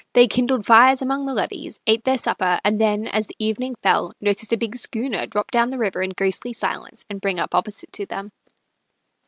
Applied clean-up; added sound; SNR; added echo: none; none; none; none.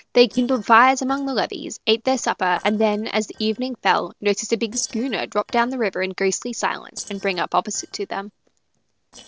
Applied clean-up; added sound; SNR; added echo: neural separator model SepFormer DNS4.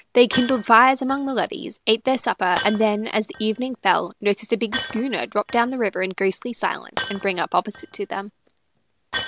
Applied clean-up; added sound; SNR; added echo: none; Shatter; 12 dB; none.